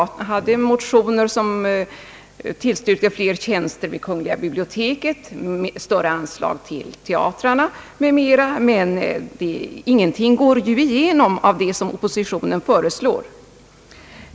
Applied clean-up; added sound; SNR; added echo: none; none; none; none.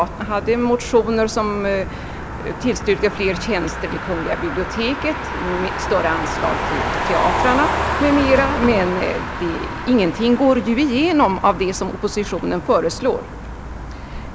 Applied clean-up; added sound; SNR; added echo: none; Motor vehicle (road); 5 dB; none.